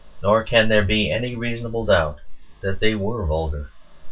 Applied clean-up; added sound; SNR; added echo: none; Meow; 16 dB; reverberation time 0.1 s.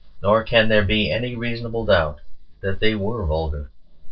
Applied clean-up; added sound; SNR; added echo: neural separator model SepFormer DNS4.